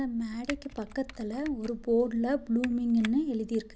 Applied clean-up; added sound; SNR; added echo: none; Tick + Typing; 17 dB; none.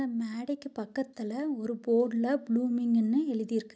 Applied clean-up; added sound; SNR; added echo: none; none; none; none.